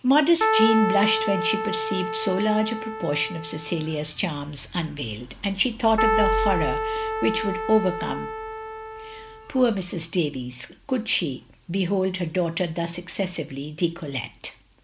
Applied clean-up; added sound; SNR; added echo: none; Keyboard (musical); 1 dB; none.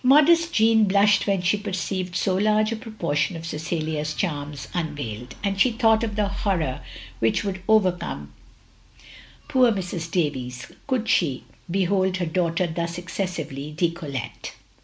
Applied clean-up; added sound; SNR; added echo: none; none; none; none.